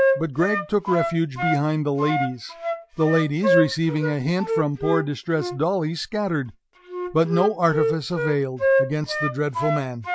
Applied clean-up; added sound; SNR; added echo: none; Wind instrument, woodwind instrument; 3 dB; none.